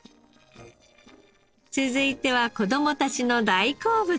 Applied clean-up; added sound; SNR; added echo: neural separator model SepFormer DNS4.